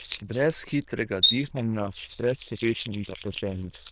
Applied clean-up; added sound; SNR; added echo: neural diffusion model UNIVERSE++.